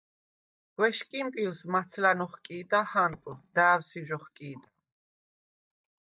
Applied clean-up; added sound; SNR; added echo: neural mask model DeepFilterNet 3.